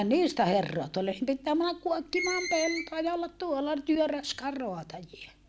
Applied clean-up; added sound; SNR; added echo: none; Screech; 9 dB; none.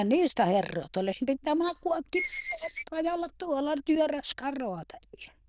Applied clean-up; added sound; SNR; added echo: neural diffusion model UNIVERSE++.